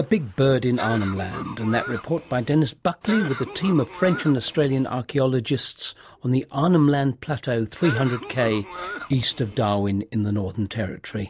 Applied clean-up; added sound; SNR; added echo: none; Cough; 11 dB; none.